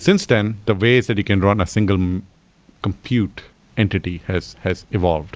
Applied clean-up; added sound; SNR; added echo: none; none; none; none.